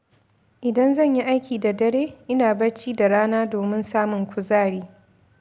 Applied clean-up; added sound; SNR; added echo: none; none; none; none.